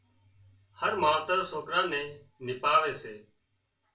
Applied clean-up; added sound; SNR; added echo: none; none; none; reverberation time 0.3 s.